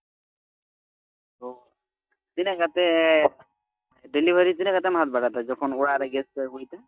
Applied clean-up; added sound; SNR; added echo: neural mask model DeepFilterNet 3.